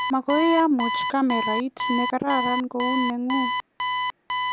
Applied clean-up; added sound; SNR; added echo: none; Alarm; 2 dB; none.